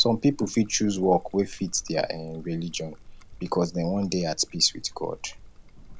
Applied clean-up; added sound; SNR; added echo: none; Trickle, dribble; 17 dB; none.